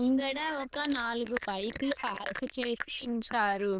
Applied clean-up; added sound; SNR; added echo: neural diffusion model UNIVERSE++.